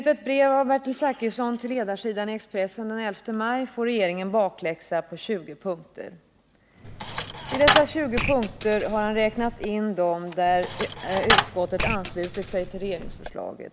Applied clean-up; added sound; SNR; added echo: none; Coin (dropping); 2 dB; none.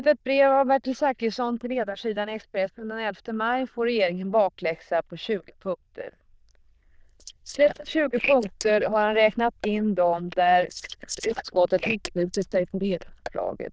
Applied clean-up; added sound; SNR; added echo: neural diffusion model UNIVERSE++.